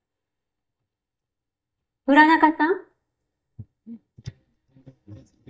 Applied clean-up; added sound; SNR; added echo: neural mask model DeepFilterNet 3.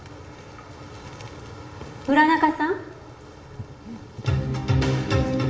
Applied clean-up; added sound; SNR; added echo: none; Breathing; 15 dB; reverberation time 0.8 s.